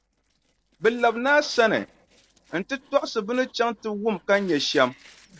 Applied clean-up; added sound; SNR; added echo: neural separator model SepFormer DNS4.